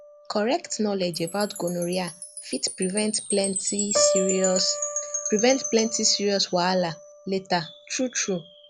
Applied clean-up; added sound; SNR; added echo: none; Piano + Wind chime; 6 dB; none.